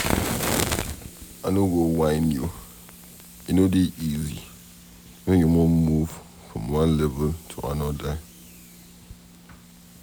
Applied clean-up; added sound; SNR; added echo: none; Fire; 9 dB; none.